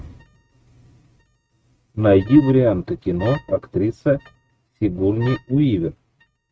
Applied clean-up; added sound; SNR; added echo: neural mask model RNNoise.